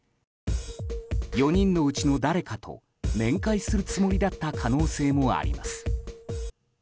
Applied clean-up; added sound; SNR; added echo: none; Drum kit; 3 dB; none.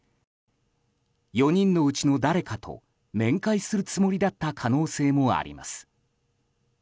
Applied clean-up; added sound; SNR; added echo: none; none; none; none.